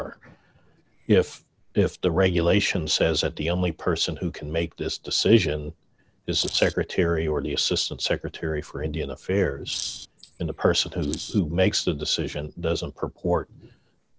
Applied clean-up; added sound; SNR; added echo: neural separator model SepFormer DNS4.